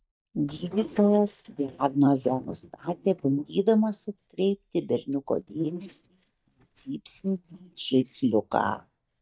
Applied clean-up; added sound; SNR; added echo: neural mask model DeepFilterNet 3.